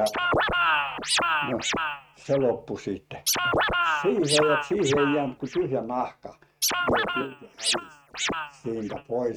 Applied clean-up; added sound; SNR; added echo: neural mask model RNNoise.